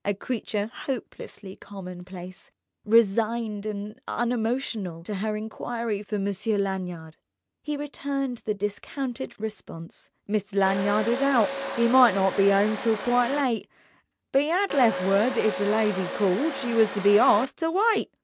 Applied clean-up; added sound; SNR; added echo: none; Domestic sounds, home sounds; 5 dB; none.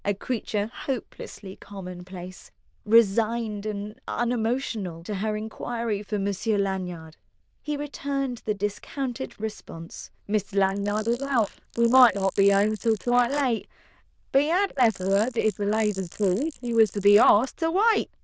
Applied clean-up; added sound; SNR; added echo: neural diffusion model UNIVERSE++.